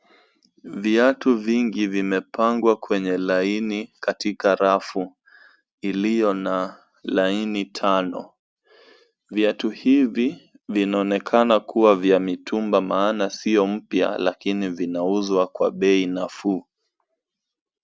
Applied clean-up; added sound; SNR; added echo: none; none; none; none.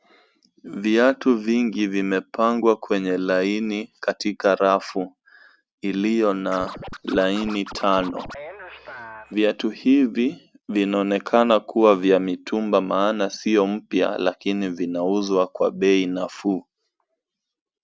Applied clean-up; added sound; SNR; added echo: none; Scratching (performance technique); 16 dB; none.